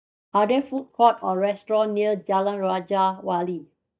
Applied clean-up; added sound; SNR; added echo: neural mask model DeepFilterNet 3.